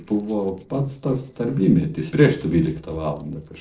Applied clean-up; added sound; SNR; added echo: neural separator model SepFormer DNS4.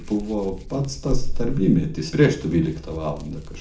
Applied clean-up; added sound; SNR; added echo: none; Hands; 4 dB; reverberation time 0.4 s.